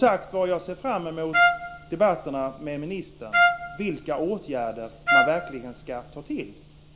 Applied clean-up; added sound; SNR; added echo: none; Trumpet; -3 dB; reverberation time 0.5 s.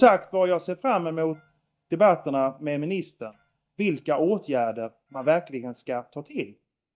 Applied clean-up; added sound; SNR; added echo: neural mask model DeepFilterNet 3.